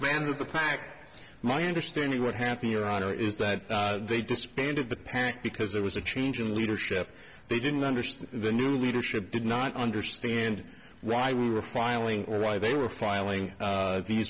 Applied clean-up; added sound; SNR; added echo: none; none; none; none.